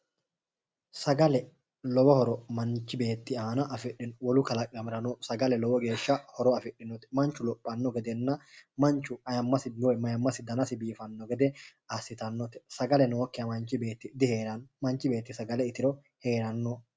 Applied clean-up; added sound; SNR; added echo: none; none; none; none.